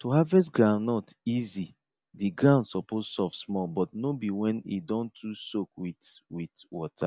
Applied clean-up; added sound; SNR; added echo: none; none; none; none.